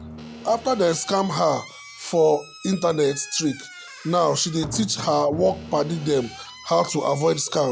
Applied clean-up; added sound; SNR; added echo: none; Drum + Squeak / Slam; 17 dB; none.